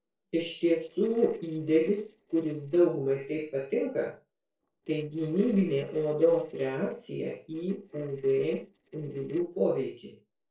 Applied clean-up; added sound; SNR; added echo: neural separator model SepFormer DNS4.